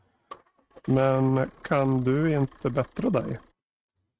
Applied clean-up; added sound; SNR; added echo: neural mask model RNNoise.